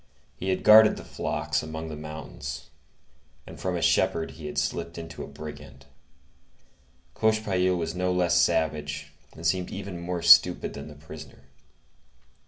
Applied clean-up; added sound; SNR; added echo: none; none; none; none.